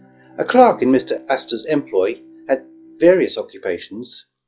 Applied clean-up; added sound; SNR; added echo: classical method log-MMSE.